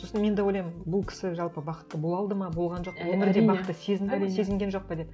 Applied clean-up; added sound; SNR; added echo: none; Piano; 20 dB; none.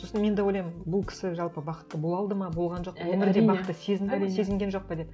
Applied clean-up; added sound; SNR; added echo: none; none; none; none.